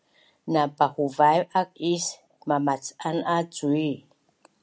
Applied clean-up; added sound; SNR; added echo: none; none; none; none.